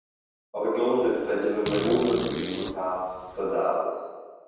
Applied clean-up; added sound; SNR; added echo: none; Fart; 9 dB; reverberation time 1.2 s.